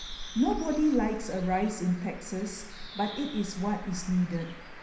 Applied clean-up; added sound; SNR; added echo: none; Bird; 11 dB; reverberation time 0.9 s.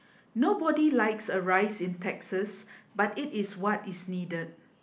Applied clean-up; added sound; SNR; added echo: none; none; none; none.